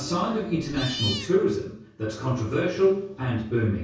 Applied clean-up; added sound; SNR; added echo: none; Cat; 7 dB; reverberation time 0.6 s.